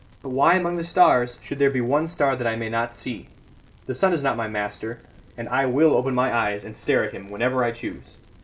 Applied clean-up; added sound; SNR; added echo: none; none; none; none.